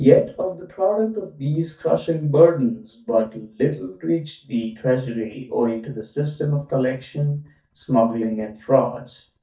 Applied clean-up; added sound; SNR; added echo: neural mask model DeepFilterNet 3.